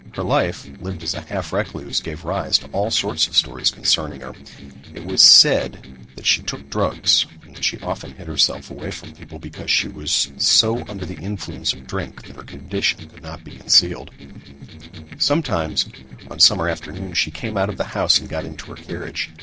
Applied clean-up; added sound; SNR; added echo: neural separator model SepFormer DNS4.